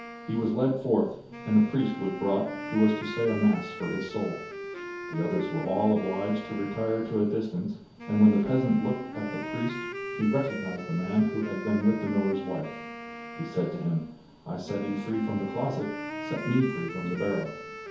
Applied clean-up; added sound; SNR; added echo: none; Wind instrument, woodwind instrument; 11 dB; reverberation time 0.6 s.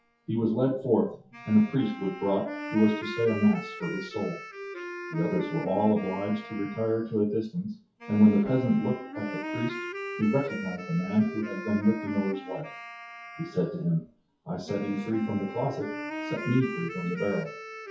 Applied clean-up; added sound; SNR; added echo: classical method WPE with log-MMSE.